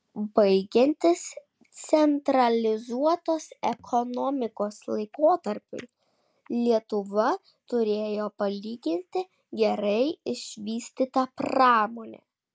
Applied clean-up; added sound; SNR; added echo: none; none; none; none.